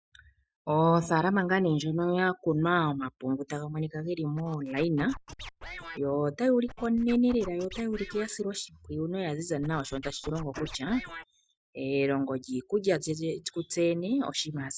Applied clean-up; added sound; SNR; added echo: neural mask model Resemble Enhance denoiser.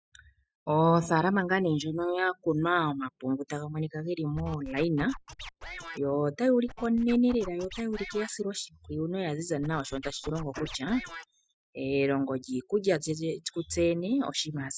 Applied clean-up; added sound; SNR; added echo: classical method spectral subtraction.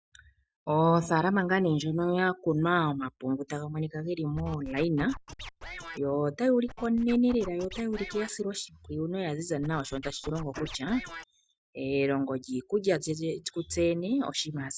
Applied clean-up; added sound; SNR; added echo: none; Scratching (performance technique); 13 dB; none.